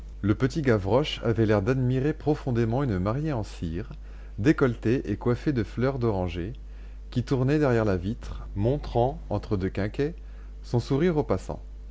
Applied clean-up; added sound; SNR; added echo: none; none; none; none.